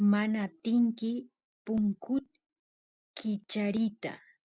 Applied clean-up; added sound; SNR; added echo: none; none; none; none.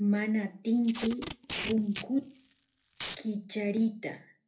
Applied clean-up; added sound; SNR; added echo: none; Packing tape, duct tape; 11 dB; reverberation time 0.3 s.